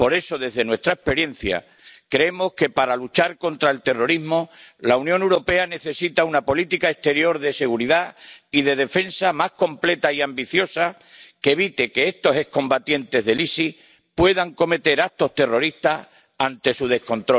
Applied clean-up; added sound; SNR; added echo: none; none; none; none.